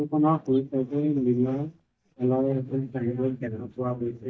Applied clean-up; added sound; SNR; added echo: neural mask model DeepFilterNet 3.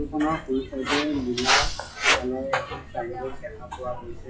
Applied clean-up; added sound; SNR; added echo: classical method WPE with log-MMSE.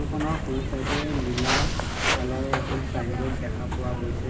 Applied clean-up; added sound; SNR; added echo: none; Walk, footsteps; -4 dB; reverberation time 1.3 s.